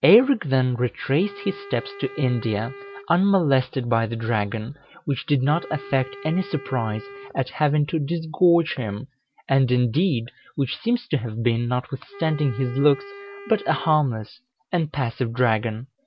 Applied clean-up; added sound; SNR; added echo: none; Wind instrument, woodwind instrument; 18 dB; none.